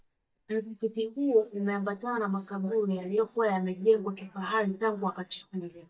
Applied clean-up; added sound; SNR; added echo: neural mask model DeepFilterNet 3.